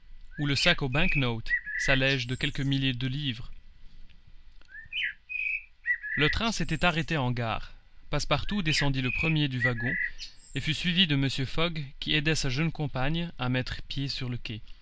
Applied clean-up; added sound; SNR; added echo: none; Bird; 5 dB; none.